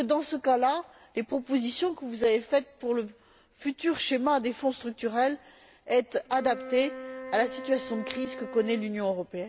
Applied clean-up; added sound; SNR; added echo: none; Wind instrument, woodwind instrument; 12 dB; none.